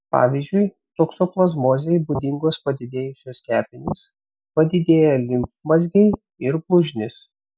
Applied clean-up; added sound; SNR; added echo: none; none; none; none.